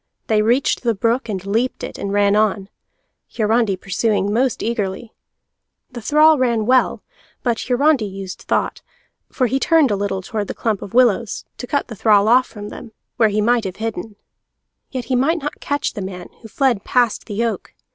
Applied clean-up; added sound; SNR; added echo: none; none; none; none.